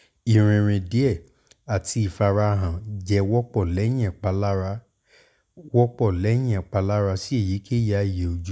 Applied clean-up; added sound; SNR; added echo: none; none; none; none.